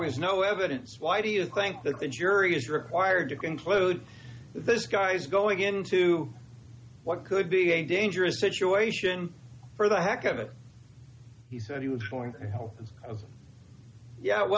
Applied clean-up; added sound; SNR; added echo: none; none; none; none.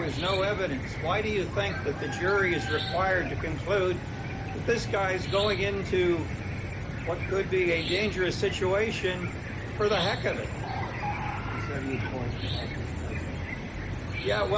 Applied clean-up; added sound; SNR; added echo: none; Cricket / Chicken, rooster; 3 dB; none.